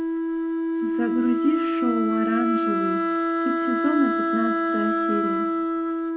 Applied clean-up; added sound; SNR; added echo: none; Wind instrument, woodwind instrument; -4 dB; reverberation time 0.3 s.